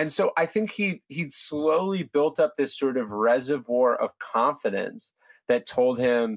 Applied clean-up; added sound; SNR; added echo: none; none; none; none.